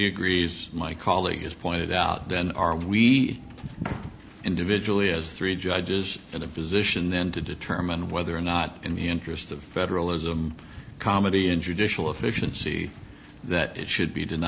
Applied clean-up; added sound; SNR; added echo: none; Wind / Boat, Water vehicle; 17 dB; none.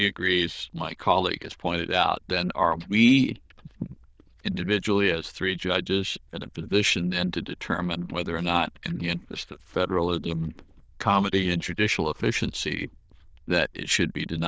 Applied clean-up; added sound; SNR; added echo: neural diffusion model UNIVERSE++.